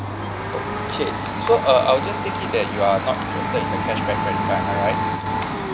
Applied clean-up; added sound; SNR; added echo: none; Domestic sounds, home sounds; 1 dB; none.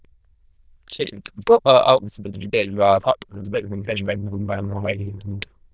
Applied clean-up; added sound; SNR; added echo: neural diffusion model UNIVERSE++.